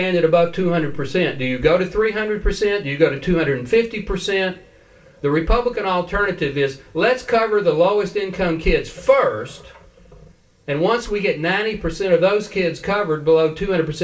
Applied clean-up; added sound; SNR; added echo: none; none; none; reverberation time 0.3 s.